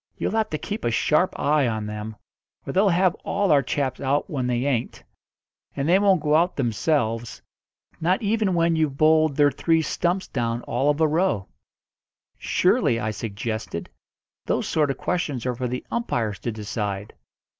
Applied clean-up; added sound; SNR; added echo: none; none; none; none.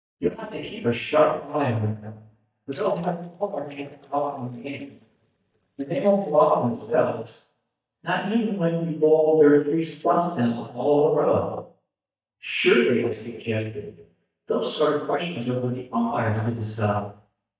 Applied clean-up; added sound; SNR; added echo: neural mask model DeepFilterNet 3.